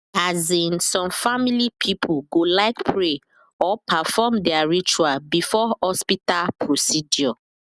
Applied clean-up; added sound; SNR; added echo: none; none; none; none.